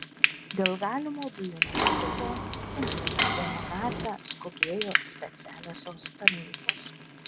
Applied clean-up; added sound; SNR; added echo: none; Mechanisms + Frying (food); -4 dB; none.